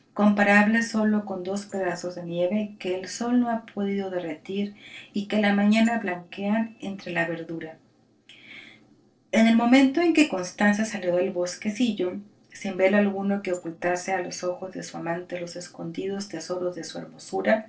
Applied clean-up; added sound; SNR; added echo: neural separator model SepFormer DNS4.